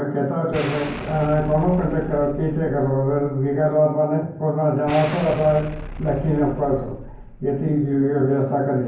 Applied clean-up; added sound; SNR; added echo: none; Explosion; 13 dB; reverberation time 0.9 s.